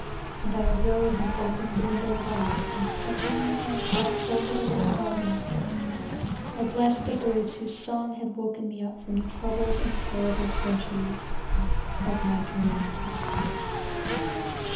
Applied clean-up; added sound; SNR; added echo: none; Race car, auto racing; -2 dB; reverberation time 0.8 s.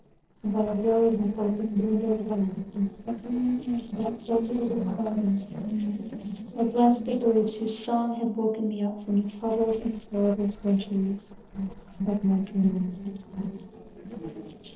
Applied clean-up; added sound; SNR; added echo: neural separator model SepFormer DNS4.